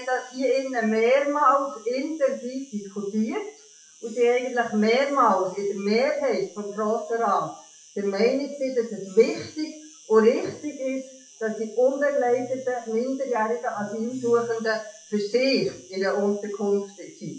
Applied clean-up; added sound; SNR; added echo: classical method WPE with log-MMSE.